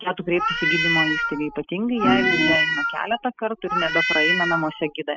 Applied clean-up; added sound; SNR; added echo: classical method spectral subtraction.